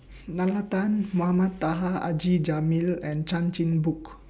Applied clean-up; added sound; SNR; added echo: none; none; none; none.